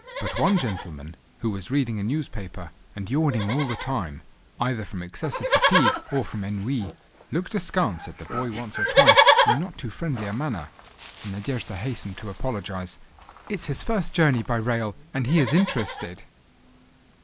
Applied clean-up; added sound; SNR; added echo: none; Livestock, farm animals, working animals; 1 dB; none.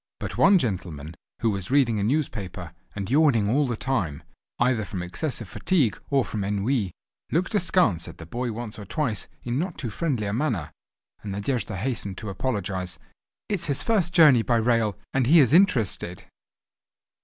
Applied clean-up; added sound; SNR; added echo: none; none; none; none.